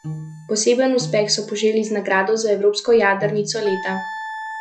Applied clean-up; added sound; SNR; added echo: classical method log-MMSE.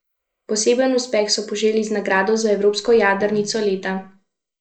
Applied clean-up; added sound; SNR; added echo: neural mask model Resemble Enhance denoiser.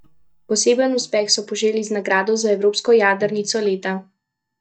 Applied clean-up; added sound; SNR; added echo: neural mask model DeepFilterNet 3.